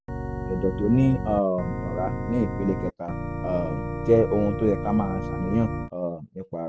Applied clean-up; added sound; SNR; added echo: none; Organ; 5 dB; none.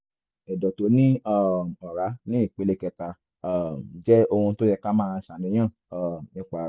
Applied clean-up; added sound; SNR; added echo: none; none; none; none.